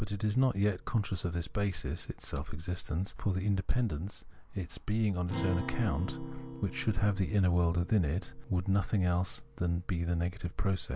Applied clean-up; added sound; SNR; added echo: none; Acoustic guitar + Wood; 15 dB; none.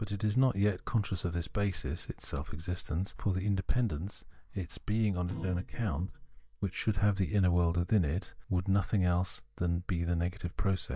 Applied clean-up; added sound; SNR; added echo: neural mask model DeepFilterNet 3.